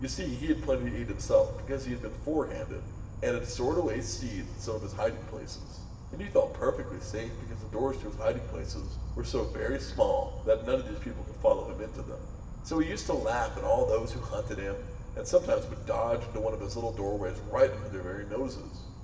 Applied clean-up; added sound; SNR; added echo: none; Insect; 7 dB; reverberation time 1.8 s.